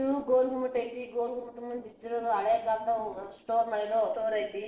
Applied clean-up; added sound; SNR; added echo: neural separator model SepFormer DNS4.